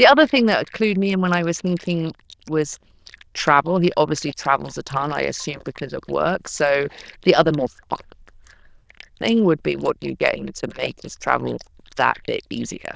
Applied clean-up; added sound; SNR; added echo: neural diffusion model UNIVERSE++.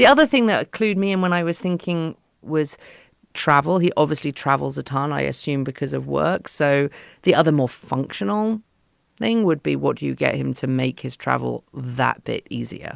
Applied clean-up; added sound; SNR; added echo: none; none; none; none.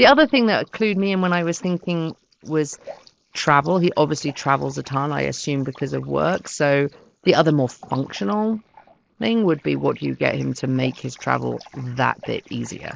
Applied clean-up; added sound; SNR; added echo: neural mask model Resemble Enhance denoiser.